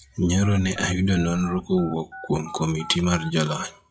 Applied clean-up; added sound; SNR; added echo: classical method WPE with log-MMSE.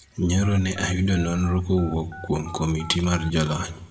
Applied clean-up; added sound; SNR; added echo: none; Telephone; 19 dB; reverberation time 1.4 s.